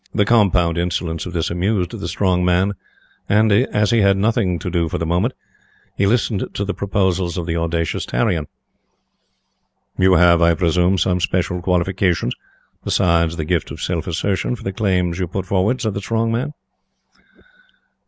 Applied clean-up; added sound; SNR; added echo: none; none; none; none.